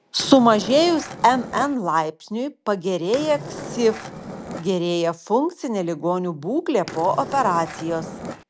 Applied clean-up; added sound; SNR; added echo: none; Skateboard; 12 dB; none.